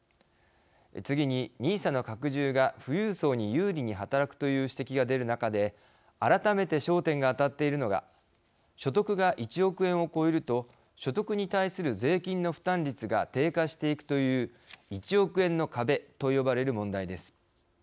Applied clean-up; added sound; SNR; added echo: none; none; none; none.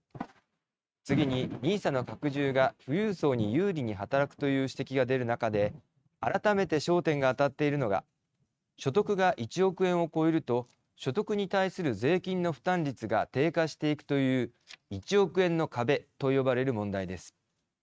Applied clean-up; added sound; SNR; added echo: neural mask model RNNoise.